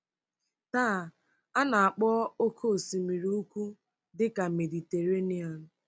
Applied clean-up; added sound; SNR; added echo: none; none; none; none.